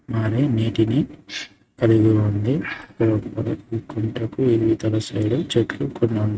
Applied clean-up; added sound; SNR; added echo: neural mask model RNNoise.